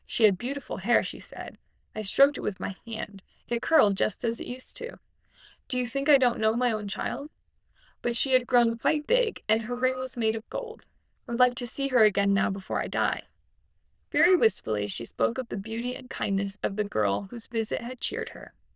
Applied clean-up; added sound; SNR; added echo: neural diffusion model UNIVERSE++.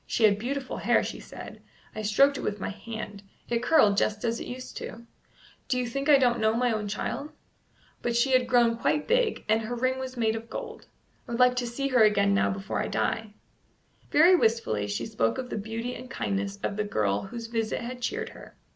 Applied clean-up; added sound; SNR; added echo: none; none; none; none.